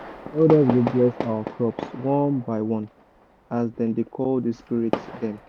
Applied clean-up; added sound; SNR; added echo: none; Fireworks; 11 dB; none.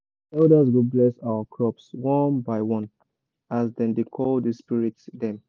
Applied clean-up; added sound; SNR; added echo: none; none; none; none.